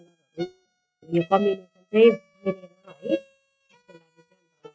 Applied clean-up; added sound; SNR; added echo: neural mask model RNNoise.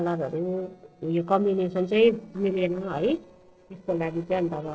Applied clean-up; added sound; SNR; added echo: neural separator model SepFormer DNS4.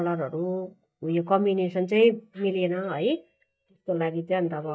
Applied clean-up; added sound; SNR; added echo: neural mask model DeepFilterNet 3.